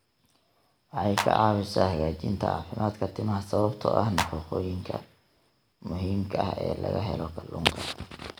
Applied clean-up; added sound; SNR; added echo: none; Clapping; 4 dB; none.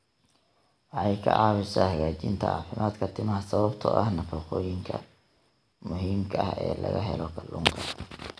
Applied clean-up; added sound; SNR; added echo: none; none; none; none.